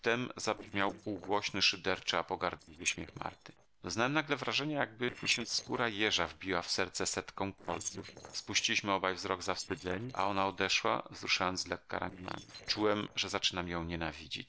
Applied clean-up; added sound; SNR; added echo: neural separator model SepFormer DNS4.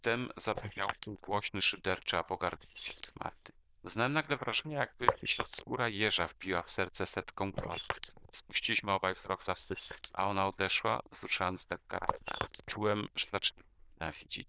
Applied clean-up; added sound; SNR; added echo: neural diffusion model UNIVERSE++.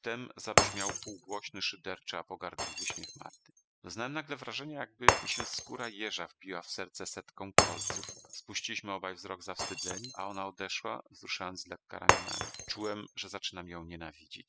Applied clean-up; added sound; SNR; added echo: classical method spectral subtraction.